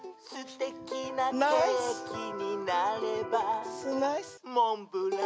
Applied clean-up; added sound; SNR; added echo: none; Electric guitar; 13 dB; none.